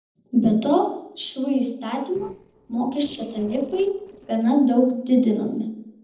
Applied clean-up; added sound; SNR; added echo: neural separator model SepFormer DNS4.